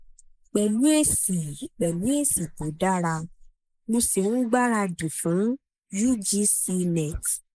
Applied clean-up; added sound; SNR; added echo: neural mask model Resemble Enhance denoiser.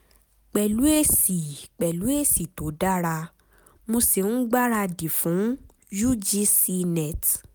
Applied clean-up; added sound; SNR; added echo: none; none; none; none.